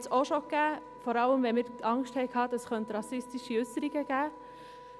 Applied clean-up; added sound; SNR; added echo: none; Wind instrument, woodwind instrument; 17 dB; none.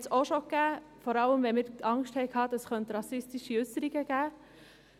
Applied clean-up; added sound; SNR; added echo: none; none; none; none.